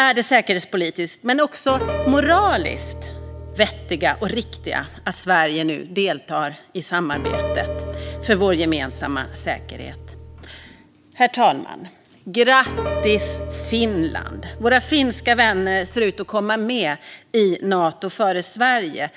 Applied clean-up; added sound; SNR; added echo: none; Piano; 9 dB; none.